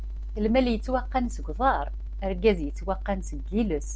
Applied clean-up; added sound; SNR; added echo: none; none; none; none.